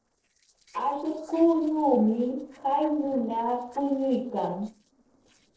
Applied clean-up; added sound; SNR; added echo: neural separator model SepFormer DNS4.